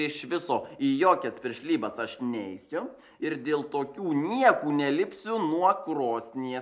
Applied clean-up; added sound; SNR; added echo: none; none; none; none.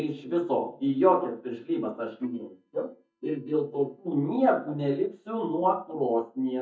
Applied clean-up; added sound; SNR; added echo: neural mask model DeepFilterNet 3.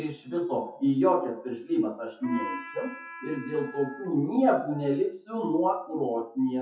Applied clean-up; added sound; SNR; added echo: classical method WPE with log-MMSE.